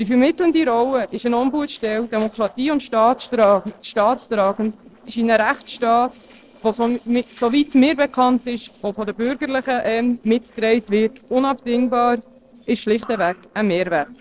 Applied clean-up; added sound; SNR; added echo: neural separator model SepFormer DNS4.